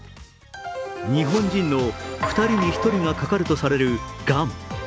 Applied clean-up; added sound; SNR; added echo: none; Wind instrument, woodwind instrument; 13 dB; none.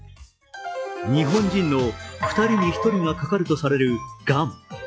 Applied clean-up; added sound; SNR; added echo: classical method log-MMSE.